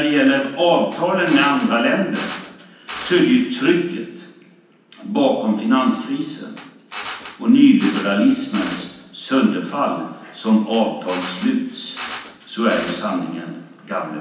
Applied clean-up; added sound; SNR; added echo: none; Drill; 14 dB; reverberation time 0.9 s.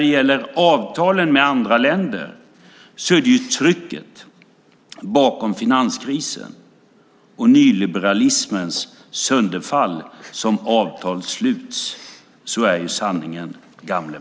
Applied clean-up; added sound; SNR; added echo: none; none; none; none.